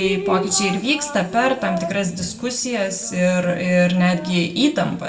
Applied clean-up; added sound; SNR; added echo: none; Drip; 10 dB; reverberation time 0.8 s.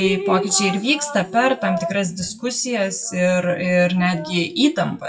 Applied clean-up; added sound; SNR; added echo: classical method WPE with log-MMSE.